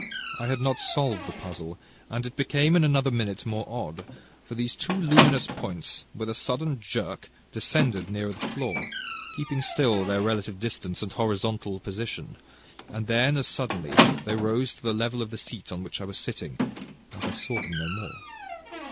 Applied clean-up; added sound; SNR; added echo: none; Squeak; 3 dB; none.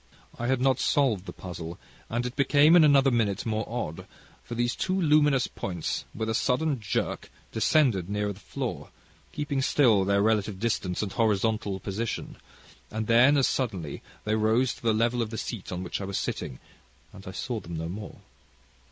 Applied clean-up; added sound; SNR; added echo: none; none; none; none.